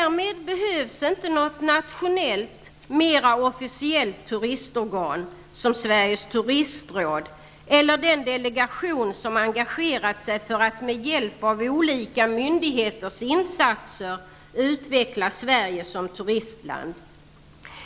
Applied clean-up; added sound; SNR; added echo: none; none; none; none.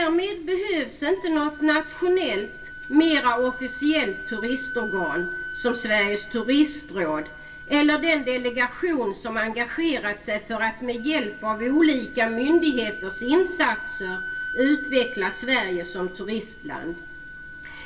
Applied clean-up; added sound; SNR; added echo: none; Wind instrument, woodwind instrument; 13 dB; reverberation time 0.2 s.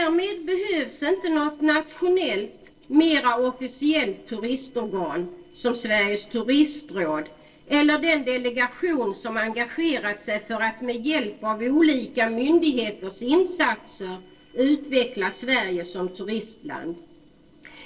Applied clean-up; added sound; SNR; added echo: neural separator model SepFormer DNS4.